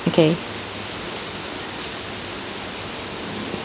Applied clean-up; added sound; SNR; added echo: none; none; none; none.